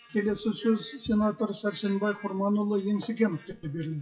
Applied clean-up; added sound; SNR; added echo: classical method WPE with log-MMSE.